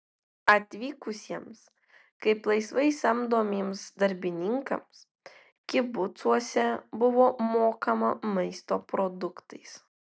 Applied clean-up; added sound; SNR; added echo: none; none; none; none.